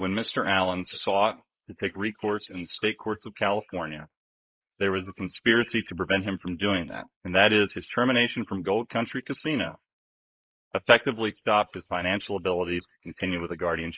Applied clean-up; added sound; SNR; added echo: neural mask model Resemble Enhance denoiser.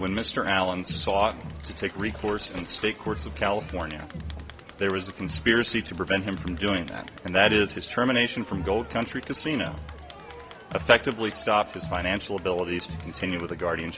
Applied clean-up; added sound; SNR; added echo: none; Crowd; 12 dB; none.